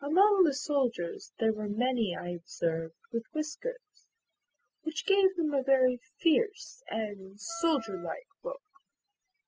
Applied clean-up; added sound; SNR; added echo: classical method spectral subtraction.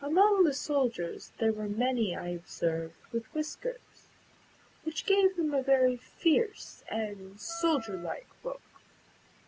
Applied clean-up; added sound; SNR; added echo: none; Wind instrument, woodwind instrument; 16 dB; none.